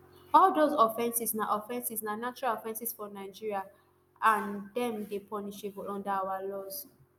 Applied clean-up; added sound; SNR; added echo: none; none; none; none.